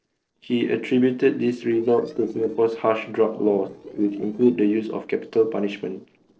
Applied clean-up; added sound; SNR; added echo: neural separator model SepFormer DNS4.